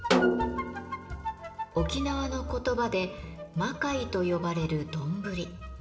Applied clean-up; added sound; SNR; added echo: none; Snare drum; 0 dB; reverberation time 0.9 s.